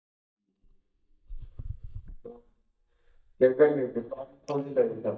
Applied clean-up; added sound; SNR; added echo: neural mask model DeepFilterNet 3.